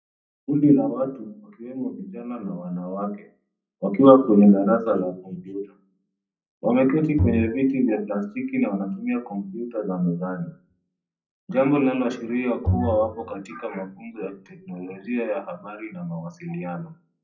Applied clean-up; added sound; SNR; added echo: classical method WPE with log-MMSE.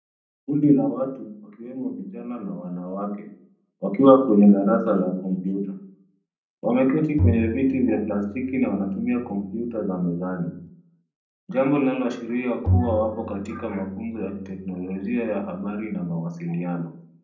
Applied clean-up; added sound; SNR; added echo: none; Bowed string instrument; 6 dB; reverberation time 0.6 s.